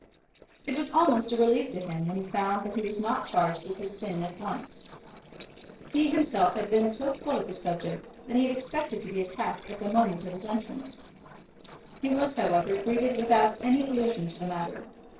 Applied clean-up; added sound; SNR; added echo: neural separator model SepFormer DNS4.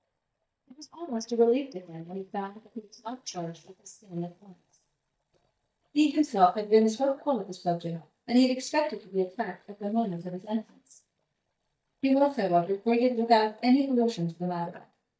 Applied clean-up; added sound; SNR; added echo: neural mask model DeepFilterNet 3.